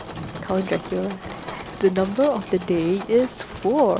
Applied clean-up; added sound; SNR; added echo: none; Mechanisms; 13 dB; none.